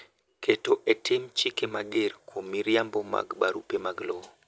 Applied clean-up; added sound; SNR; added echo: none; none; none; none.